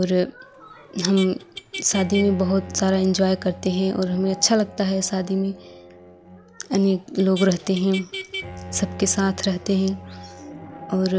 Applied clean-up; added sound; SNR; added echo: none; Motor vehicle (road) + Bowed string instrument; 15 dB; none.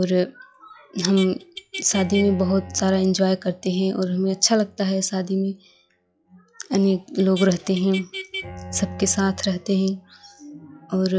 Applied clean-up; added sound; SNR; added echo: classical method log-MMSE.